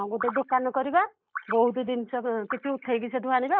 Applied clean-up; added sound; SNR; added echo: neural mask model Resemble Enhance denoiser.